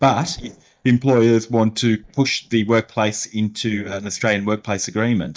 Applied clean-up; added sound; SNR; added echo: neural mask model DeepFilterNet 3.